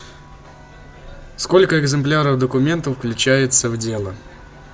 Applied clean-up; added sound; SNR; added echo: none; none; none; none.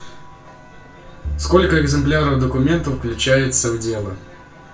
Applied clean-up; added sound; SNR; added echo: none; Bowed string instrument; 8 dB; reverberation time 0.3 s.